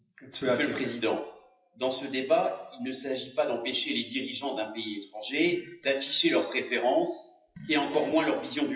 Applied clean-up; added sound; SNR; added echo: classical method WPE with log-MMSE.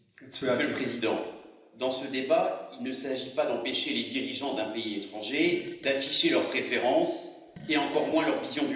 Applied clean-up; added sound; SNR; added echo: none; Fart; 19 dB; reverberation time 0.9 s.